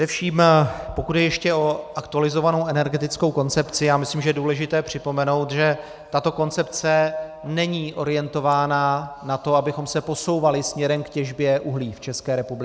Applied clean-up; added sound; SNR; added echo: none; none; none; none.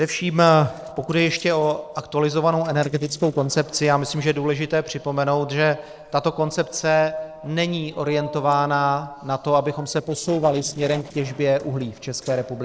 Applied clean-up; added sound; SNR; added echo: neural separator model SepFormer DNS4.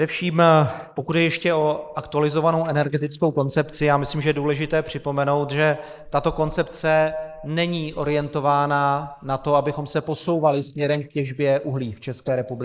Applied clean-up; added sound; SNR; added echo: neural mask model Resemble Enhance denoiser.